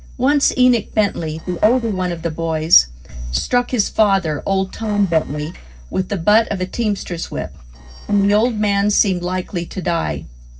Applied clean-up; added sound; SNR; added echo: neural separator model SepFormer DNS4.